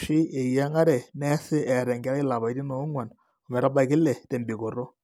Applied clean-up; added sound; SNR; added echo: none; none; none; none.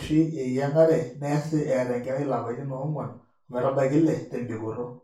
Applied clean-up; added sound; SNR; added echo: none; none; none; reverberation time 0.3 s.